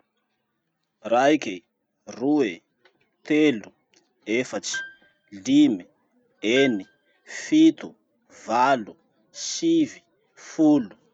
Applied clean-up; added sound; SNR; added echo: none; Piano; 17 dB; none.